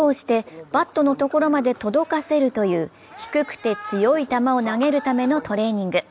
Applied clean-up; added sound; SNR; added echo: none; none; none; none.